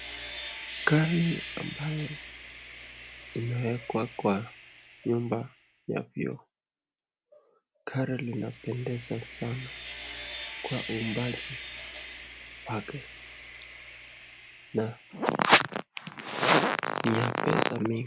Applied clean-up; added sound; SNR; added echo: none; Sawing; 13 dB; none.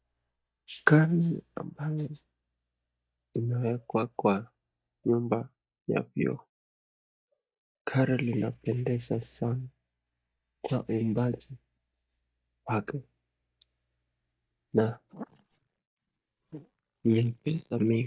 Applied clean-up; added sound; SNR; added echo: neural mask model DeepFilterNet 3.